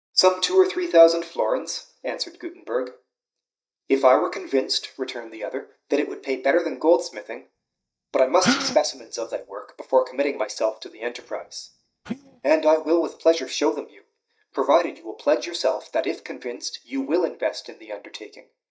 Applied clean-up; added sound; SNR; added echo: neural mask model DeepFilterNet 3.